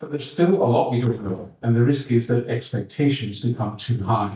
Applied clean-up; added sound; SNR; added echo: neural mask model DeepFilterNet 3.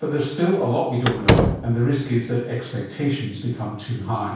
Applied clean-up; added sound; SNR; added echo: none; Slam; -2 dB; reverberation time 0.7 s.